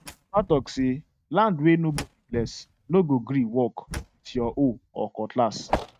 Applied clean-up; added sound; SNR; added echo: neural mask model RNNoise.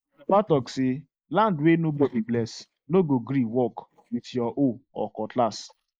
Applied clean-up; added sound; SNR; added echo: neural mask model Resemble Enhance denoiser.